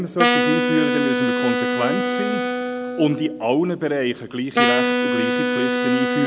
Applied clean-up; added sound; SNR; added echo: none; Wind instrument, woodwind instrument; -2 dB; none.